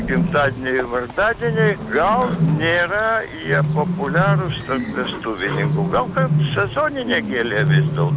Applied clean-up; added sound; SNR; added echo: none; Bird; 1 dB; none.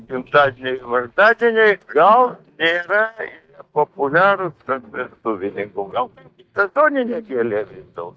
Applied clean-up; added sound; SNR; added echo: neural mask model DeepFilterNet 3.